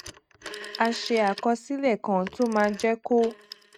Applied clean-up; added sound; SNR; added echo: neural mask model RNNoise.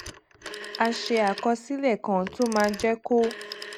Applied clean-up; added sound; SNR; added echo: none; Telephone; 14 dB; none.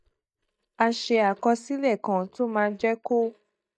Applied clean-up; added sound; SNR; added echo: neural mask model DeepFilterNet 3.